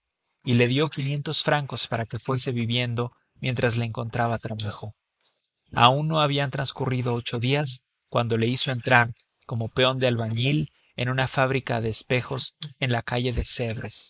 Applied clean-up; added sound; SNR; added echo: neural mask model Resemble Enhance denoiser.